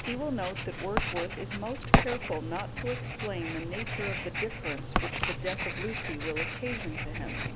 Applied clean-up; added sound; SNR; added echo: none; Writing; -4 dB; none.